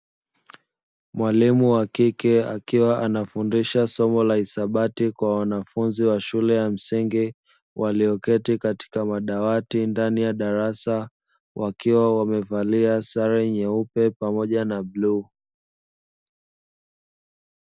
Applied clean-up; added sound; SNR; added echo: none; none; none; none.